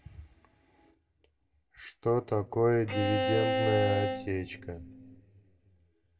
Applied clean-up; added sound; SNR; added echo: none; Bowed string instrument; -1 dB; reverberation time 2.1 s.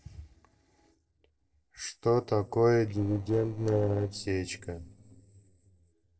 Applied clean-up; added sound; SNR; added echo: neural separator model SepFormer DNS4.